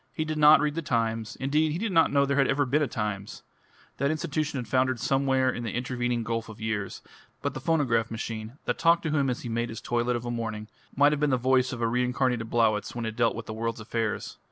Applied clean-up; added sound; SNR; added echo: none; none; none; none.